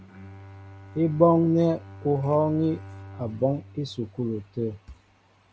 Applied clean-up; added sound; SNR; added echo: none; Bowed string instrument; 18 dB; none.